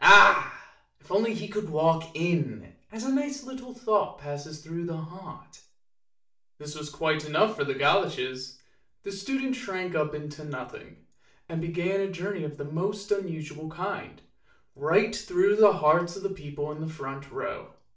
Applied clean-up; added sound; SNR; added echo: none; none; none; reverberation time 0.4 s.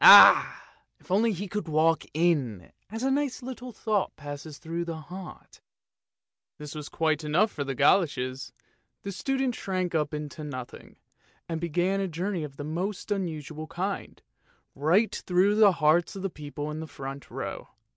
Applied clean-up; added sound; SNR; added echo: none; none; none; none.